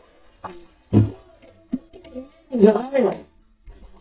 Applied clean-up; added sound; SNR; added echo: neural mask model DeepFilterNet 3.